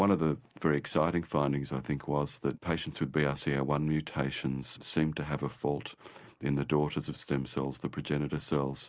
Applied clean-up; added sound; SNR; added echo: none; none; none; none.